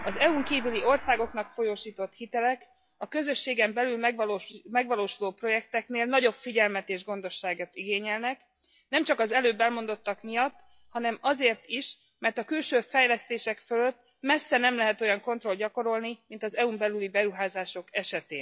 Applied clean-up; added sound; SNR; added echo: classical method log-MMSE.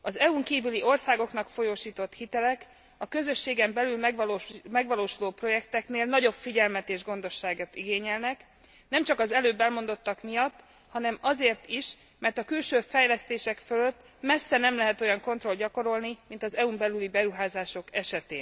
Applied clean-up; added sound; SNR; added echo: none; none; none; none.